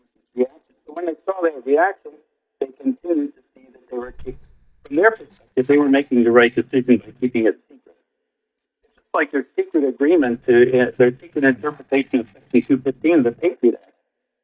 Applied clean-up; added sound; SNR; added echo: neural mask model DeepFilterNet 3.